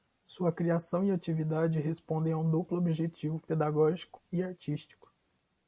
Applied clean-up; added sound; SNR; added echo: none; none; none; none.